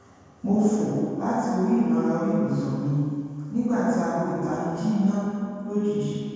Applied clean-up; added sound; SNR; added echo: none; none; none; reverberation time 2.1 s.